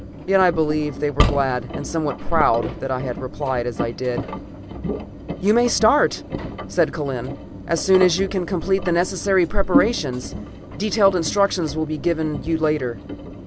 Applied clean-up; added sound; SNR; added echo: none; Engine; 7 dB; none.